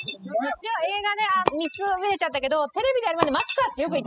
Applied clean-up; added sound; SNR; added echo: classical method spectral subtraction.